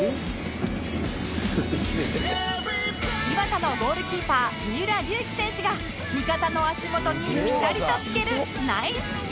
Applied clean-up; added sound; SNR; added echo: none; none; none; none.